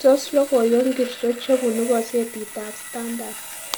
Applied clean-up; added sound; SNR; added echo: none; Sawing; 14 dB; none.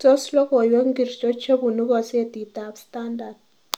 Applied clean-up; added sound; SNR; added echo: none; none; none; none.